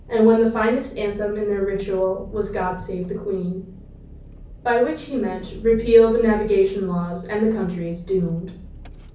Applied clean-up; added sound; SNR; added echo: none; Engine; 18 dB; reverberation time 0.6 s.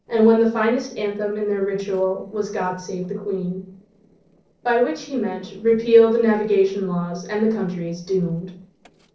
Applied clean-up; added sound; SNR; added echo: neural separator model SepFormer DNS4.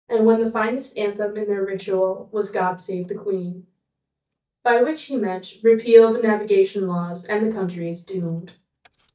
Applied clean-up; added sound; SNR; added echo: neural mask model DeepFilterNet 3.